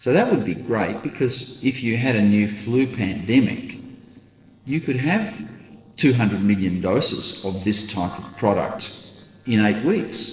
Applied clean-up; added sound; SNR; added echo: neural separator model SepFormer DNS4.